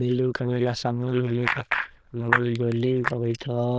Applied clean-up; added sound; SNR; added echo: neural diffusion model UNIVERSE++.